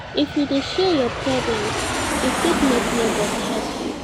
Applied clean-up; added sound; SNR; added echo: none; Aircraft; 1 dB; none.